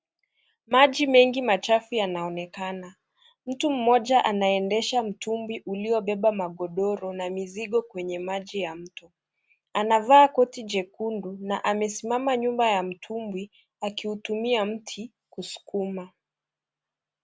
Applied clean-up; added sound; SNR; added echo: none; none; none; none.